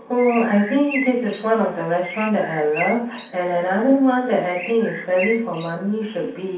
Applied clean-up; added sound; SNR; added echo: none; Bird; 12 dB; reverberation time 0.6 s.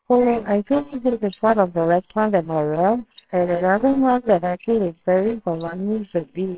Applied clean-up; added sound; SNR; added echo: neural separator model SepFormer WHAMR!.